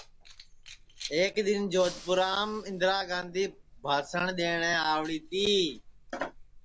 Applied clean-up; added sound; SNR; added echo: none; Keys jangling + Shatter; 18 dB; none.